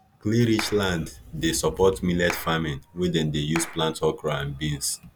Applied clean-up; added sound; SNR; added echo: none; Animal + Clapping; 14 dB; none.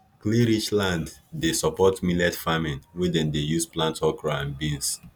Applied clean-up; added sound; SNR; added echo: none; none; none; none.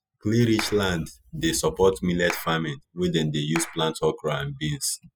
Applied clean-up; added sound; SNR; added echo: classical method spectral subtraction.